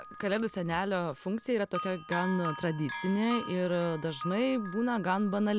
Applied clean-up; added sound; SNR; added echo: none; Bell; 11 dB; none.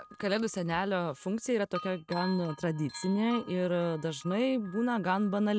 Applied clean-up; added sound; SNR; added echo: neural mask model RNNoise.